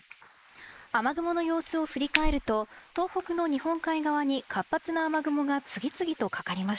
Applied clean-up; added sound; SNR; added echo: neural mask model Resemble Enhance denoiser.